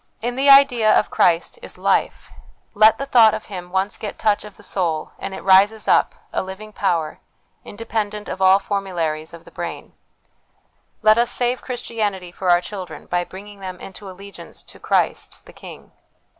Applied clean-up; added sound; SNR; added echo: none; none; none; none.